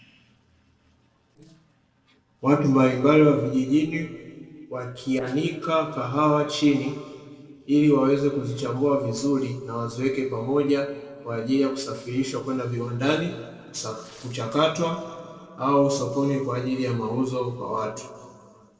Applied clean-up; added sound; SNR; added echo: neural separator model SepFormer DNS4.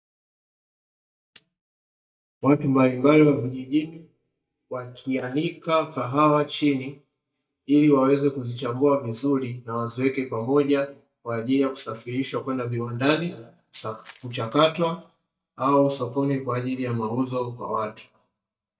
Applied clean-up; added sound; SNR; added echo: neural mask model DeepFilterNet 3.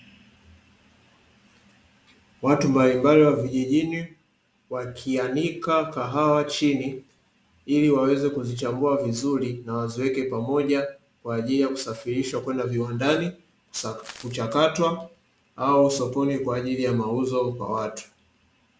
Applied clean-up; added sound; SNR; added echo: none; none; none; none.